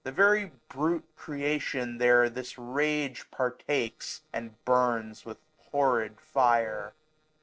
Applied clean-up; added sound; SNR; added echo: neural separator model SepFormer DNS4.